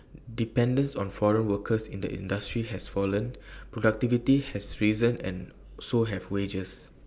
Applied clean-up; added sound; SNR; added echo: none; none; none; none.